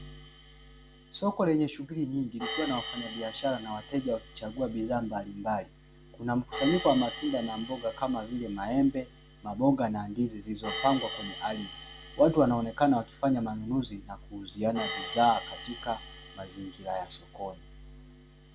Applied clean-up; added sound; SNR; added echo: none; Hi-hat; 10 dB; none.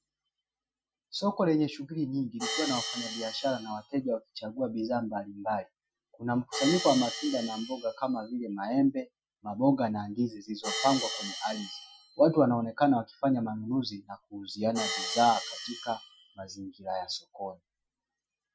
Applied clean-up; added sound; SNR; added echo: classical method Wiener filter.